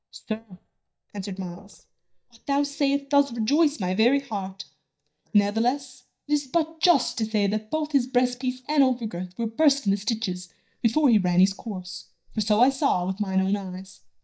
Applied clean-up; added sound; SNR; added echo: neural mask model DeepFilterNet 3.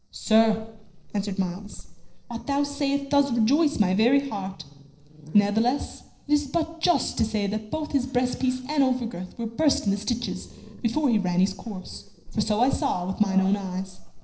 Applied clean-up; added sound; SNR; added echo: neural separator model SepFormer DNS4.